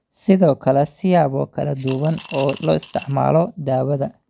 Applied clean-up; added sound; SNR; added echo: none; Coin (dropping) / Glass; 11 dB; none.